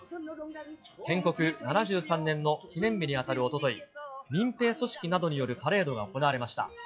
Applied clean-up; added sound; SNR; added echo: classical method log-MMSE.